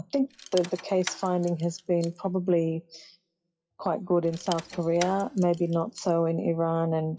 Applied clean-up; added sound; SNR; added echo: classical method WPE with log-MMSE.